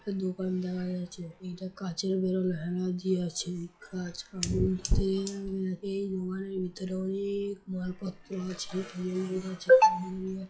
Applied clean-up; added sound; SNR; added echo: classical method log-MMSE.